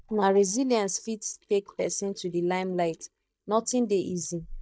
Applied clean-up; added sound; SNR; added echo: neural mask model DeepFilterNet 3.